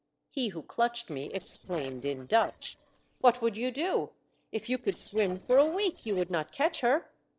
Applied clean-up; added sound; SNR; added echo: neural separator model SepFormer DNS4.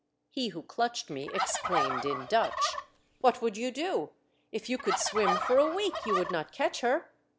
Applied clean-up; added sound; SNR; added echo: none; Fowl; 2 dB; none.